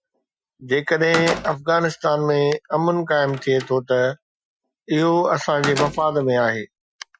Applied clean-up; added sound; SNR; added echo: classical method Wiener filter.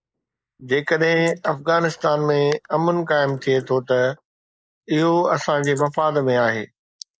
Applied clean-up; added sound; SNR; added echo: neural mask model Resemble Enhance denoiser.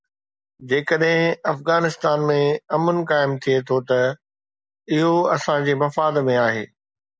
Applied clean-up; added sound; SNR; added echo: none; none; none; none.